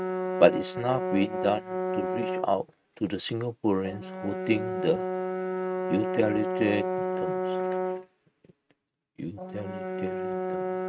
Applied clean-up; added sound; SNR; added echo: neural mask model RNNoise.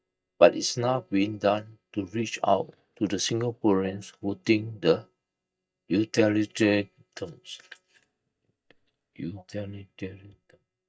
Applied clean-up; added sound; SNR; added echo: neural mask model DeepFilterNet 3.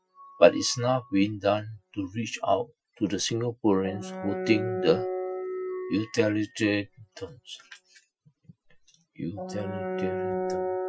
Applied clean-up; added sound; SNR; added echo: classical method Wiener filter.